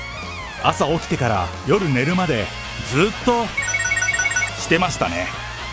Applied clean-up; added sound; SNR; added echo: none; none; none; none.